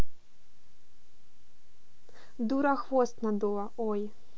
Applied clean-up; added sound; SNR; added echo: none; none; none; none.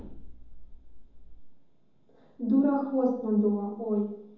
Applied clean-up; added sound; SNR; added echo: none; none; none; reverberation time 0.9 s.